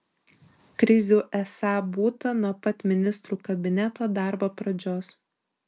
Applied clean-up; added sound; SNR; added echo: none; none; none; none.